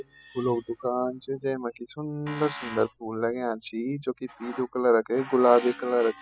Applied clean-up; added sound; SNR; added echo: classical method spectral subtraction.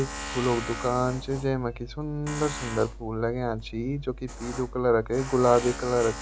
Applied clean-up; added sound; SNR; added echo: none; Tools; 10 dB; none.